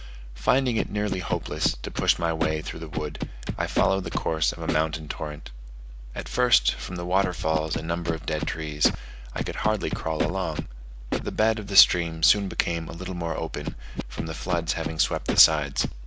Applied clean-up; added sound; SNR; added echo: none; Scratching (performance technique); 8 dB; none.